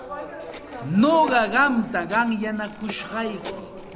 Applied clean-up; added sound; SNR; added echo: none; Telephone; 13 dB; none.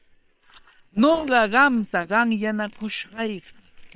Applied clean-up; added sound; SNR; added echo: neural separator model SepFormer WHAM!.